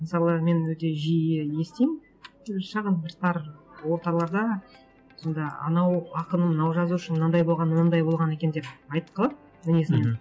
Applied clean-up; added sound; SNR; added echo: none; none; none; none.